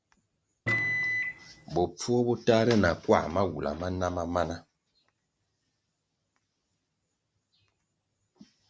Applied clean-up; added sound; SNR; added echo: none; Microwave oven; -1 dB; none.